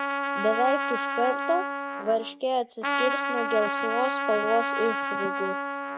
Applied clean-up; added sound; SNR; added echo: none; Trumpet; 1 dB; none.